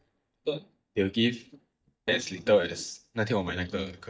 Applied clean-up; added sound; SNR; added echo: neural mask model DeepFilterNet 3.